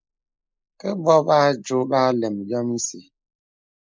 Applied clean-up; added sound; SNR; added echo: neural mask model Resemble Enhance denoiser.